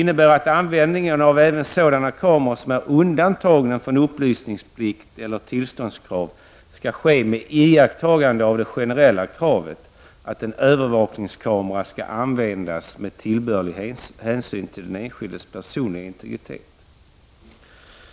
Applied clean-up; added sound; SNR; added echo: none; none; none; none.